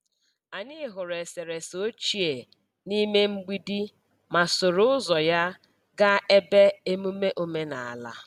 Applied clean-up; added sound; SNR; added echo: none; none; none; none.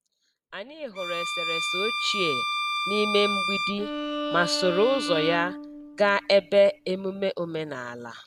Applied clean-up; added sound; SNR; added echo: none; Bowed string instrument + Bowed string instrument; 4 dB; none.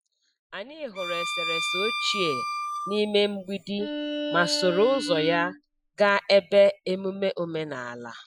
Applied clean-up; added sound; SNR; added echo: classical method Wiener filter.